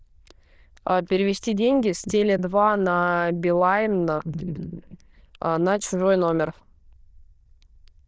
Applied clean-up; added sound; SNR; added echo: neural diffusion model UNIVERSE++.